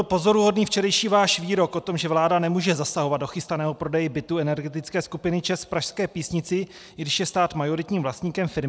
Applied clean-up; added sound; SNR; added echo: none; none; none; none.